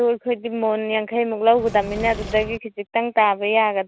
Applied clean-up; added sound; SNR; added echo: none; Engine / Mechanisms; 12 dB; none.